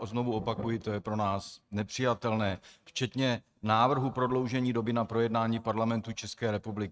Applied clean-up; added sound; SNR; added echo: neural mask model RNNoise.